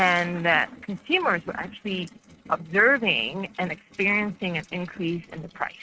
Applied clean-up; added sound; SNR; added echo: neural mask model RNNoise.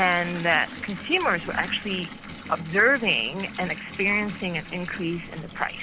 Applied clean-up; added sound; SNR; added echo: none; Bathtub (filling or washing) / Water tap, faucet; 12 dB; none.